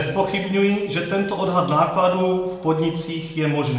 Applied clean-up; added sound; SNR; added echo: none; none; none; reverberation time 0.8 s.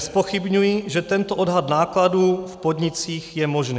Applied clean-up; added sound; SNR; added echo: none; none; none; none.